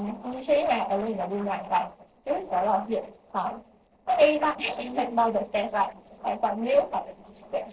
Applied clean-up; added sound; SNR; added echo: neural separator model SepFormer DNS4.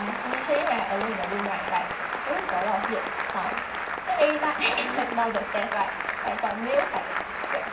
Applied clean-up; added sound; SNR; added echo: none; Applause / Cheering; 2 dB; reverberation time 0.7 s.